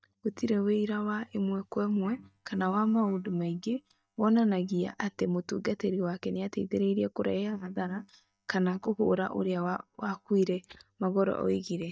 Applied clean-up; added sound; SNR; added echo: neural mask model DeepFilterNet 3.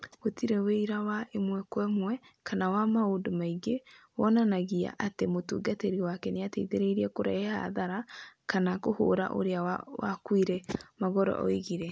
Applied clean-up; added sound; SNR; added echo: none; none; none; none.